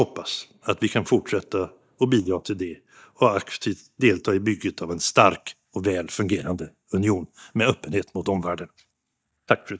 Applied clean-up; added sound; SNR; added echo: neural mask model DeepFilterNet 3.